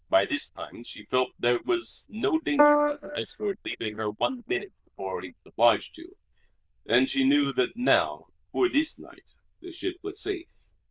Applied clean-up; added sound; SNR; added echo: neural diffusion model UNIVERSE++.